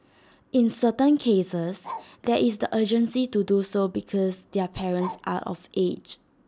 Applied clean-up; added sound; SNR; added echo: none; Bark; 19 dB; none.